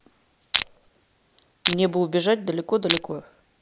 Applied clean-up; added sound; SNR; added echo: none; Crushing; 1 dB; none.